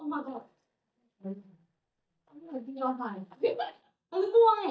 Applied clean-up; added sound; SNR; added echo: neural mask model DeepFilterNet 3.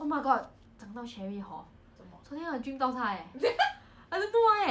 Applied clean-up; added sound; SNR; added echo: none; none; none; none.